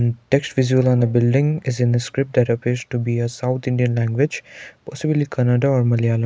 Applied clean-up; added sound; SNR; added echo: none; none; none; none.